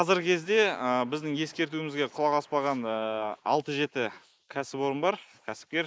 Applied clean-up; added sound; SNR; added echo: neural mask model Resemble Enhance denoiser.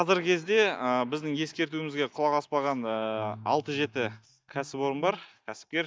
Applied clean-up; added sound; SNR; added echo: neural mask model DeepFilterNet 3.